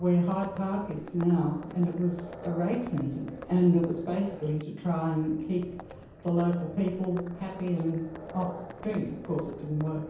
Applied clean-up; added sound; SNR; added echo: none; Livestock, farm animals, working animals; 16 dB; reverberation time 0.9 s.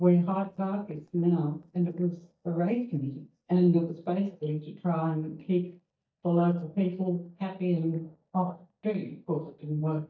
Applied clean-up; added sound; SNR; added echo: neural mask model DeepFilterNet 3.